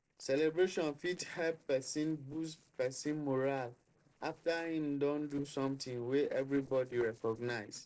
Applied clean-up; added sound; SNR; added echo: neural separator model SepFormer DNS4.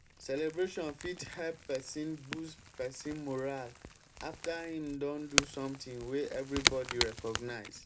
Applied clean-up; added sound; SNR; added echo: none; Crack / Crackle; 1 dB; reverberation time 0.2 s.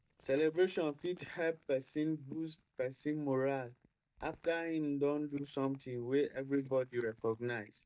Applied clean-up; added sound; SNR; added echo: neural mask model DeepFilterNet 3.